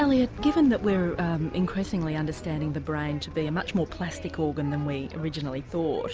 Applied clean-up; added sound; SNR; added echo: none; none; none; none.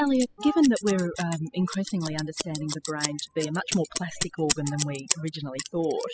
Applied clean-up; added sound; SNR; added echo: classical method spectral subtraction.